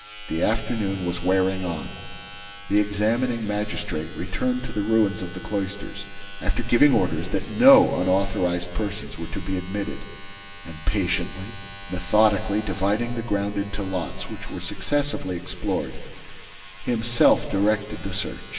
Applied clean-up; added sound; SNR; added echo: none; Domestic sounds, home sounds; 17 dB; reverberation time 1.7 s.